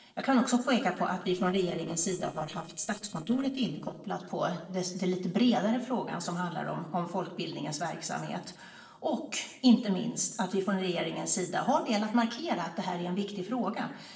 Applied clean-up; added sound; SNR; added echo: neural separator model SepFormer DNS4.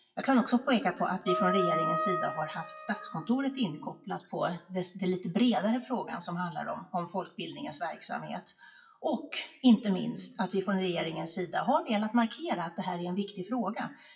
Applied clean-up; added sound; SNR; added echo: classical method WPE with log-MMSE.